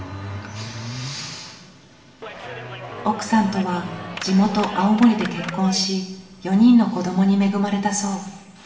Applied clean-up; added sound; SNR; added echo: none; Clapping; 12 dB; reverberation time 1.2 s.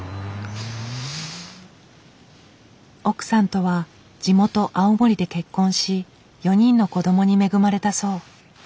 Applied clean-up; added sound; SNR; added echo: none; none; none; none.